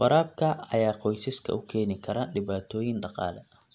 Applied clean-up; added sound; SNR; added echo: none; none; none; none.